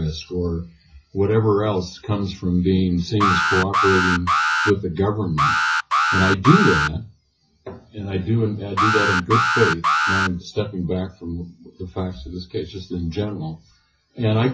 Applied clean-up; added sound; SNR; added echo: classical method WPE with log-MMSE.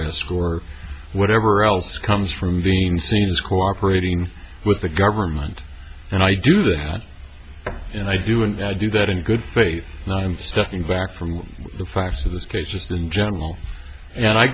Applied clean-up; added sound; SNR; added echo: none; none; none; none.